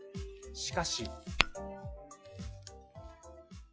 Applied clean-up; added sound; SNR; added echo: classical method log-MMSE.